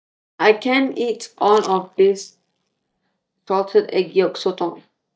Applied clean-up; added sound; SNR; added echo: neural mask model DeepFilterNet 3.